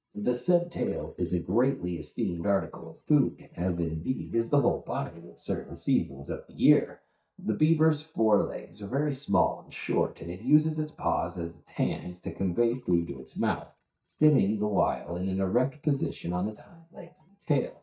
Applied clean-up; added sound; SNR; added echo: neural mask model DeepFilterNet 3.